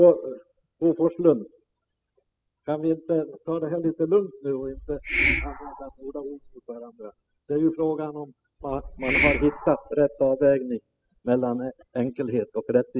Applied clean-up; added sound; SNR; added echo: classical method spectral subtraction.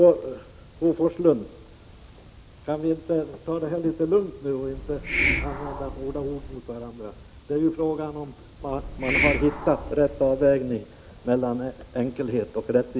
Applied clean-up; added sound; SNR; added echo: none; Hiss; 4 dB; none.